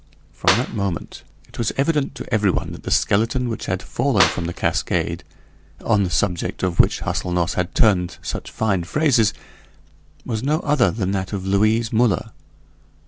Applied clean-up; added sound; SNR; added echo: none; Clapping; 9 dB; none.